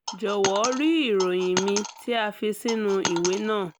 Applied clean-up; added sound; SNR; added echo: none; Coin (dropping); 8 dB; none.